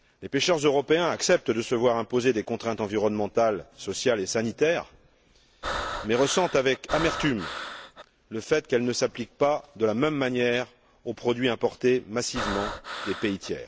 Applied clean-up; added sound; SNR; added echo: none; Breathing; 7 dB; none.